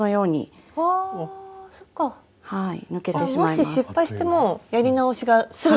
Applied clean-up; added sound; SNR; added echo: none; none; none; none.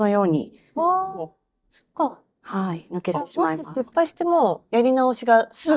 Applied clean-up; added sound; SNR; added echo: neural mask model DeepFilterNet 3.